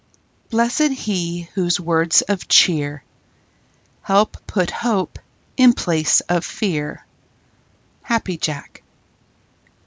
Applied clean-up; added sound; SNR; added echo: none; none; none; none.